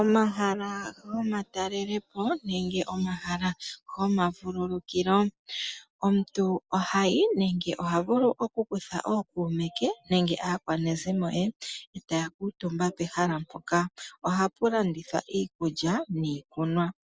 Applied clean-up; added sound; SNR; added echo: none; none; none; none.